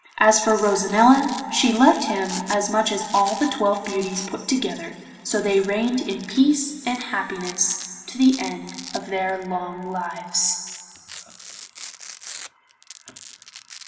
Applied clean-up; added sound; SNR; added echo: none; Domestic sounds, home sounds; 18 dB; reverberation time 2.1 s.